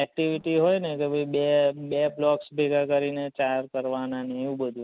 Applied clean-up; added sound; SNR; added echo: none; none; none; none.